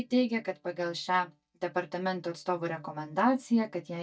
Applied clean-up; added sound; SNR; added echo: neural mask model DeepFilterNet 3.